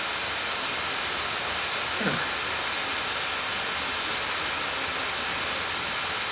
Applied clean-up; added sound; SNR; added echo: none; none; none; none.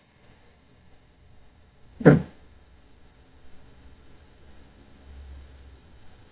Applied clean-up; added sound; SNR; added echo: neural mask model DeepFilterNet 3.